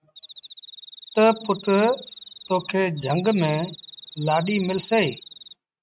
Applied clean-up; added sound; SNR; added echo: neural mask model RNNoise.